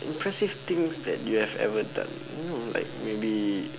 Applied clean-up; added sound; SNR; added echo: none; Bowed string instrument; 17 dB; none.